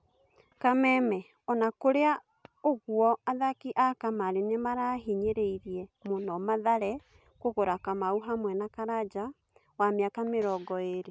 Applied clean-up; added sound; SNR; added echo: none; none; none; none.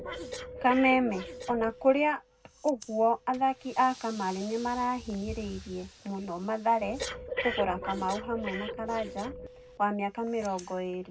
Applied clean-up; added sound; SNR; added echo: none; Breathing; 11 dB; reverberation time 0.3 s.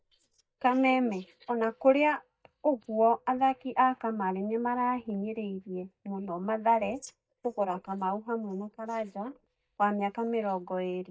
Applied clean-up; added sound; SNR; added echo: neural mask model DeepFilterNet 3.